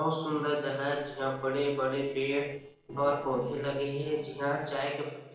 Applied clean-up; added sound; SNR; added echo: neural separator model SepFormer DNS4.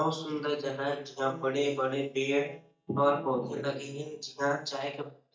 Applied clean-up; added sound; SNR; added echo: neural mask model DeepFilterNet 3.